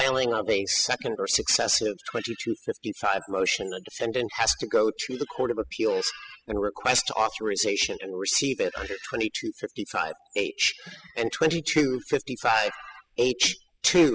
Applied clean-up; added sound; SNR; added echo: classical method spectral subtraction.